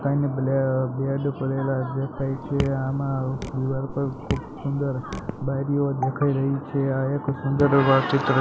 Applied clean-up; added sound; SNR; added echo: none; Raindrop / Drip; 11 dB; none.